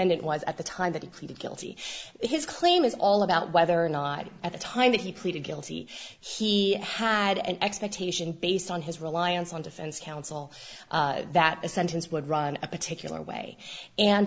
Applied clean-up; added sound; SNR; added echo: none; none; none; none.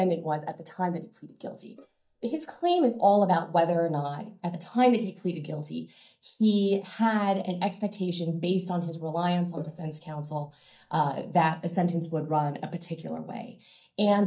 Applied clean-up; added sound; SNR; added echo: neural mask model DeepFilterNet 3.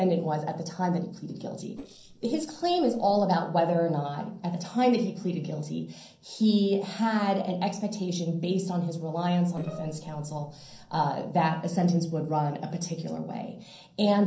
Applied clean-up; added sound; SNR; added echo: neural separator model SepFormer DNS4.